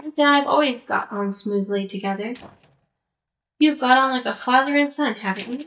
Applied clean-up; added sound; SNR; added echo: neural mask model DeepFilterNet 3.